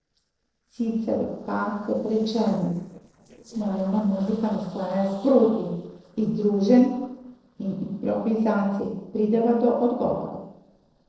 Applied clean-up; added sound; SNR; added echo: neural separator model SepFormer DNS4.